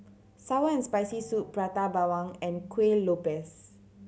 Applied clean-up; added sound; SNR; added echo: none; none; none; none.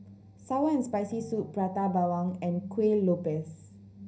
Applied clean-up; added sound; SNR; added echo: none; none; none; reverberation time 0.5 s.